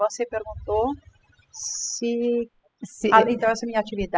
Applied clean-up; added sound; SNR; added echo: classical method spectral subtraction.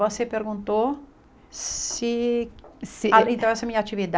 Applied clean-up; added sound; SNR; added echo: none; none; none; none.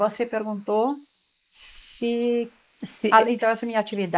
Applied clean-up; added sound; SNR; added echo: neural mask model Resemble Enhance denoiser.